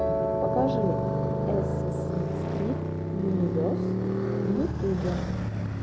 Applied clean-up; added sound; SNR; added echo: none; Piano + Motorcycle; -5 dB; none.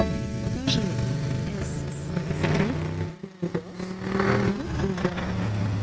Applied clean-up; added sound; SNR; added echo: neural mask model RNNoise.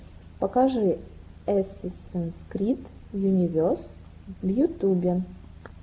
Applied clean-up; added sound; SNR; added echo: none; none; none; none.